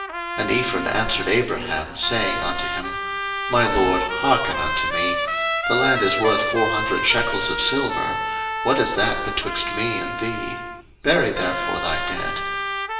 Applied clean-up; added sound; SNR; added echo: none; Trumpet; 3 dB; reverberation time 1.1 s.